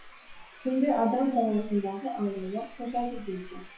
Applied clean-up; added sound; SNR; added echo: classical method WPE with log-MMSE.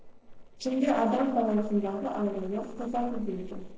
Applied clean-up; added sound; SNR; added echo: neural separator model SepFormer DNS4.